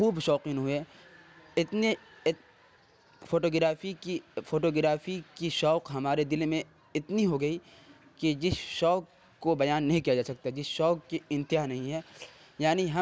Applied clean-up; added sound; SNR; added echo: none; none; none; none.